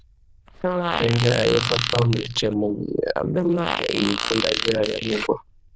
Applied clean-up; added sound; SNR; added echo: neural diffusion model UNIVERSE++.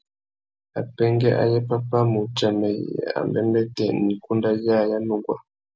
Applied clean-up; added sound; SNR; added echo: none; none; none; none.